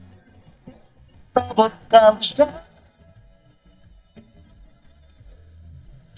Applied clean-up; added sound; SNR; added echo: neural mask model DeepFilterNet 3.